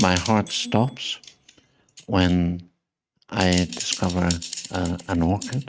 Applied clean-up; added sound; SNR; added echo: neural mask model RNNoise.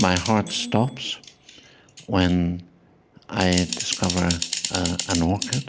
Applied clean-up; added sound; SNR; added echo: none; Typing; 8 dB; none.